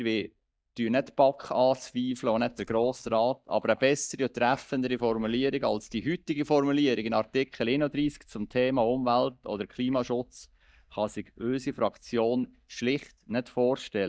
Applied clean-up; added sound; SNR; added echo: neural mask model DeepFilterNet 3.